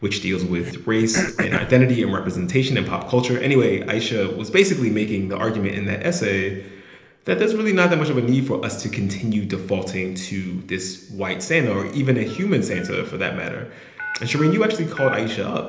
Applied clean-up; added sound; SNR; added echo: none; Cough; 7 dB; reverberation time 1.0 s.